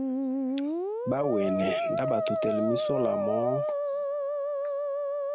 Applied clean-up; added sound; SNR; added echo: none; Musical instrument; -3 dB; none.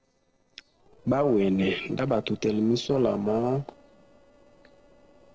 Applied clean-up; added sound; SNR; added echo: neural separator model SepFormer DNS4.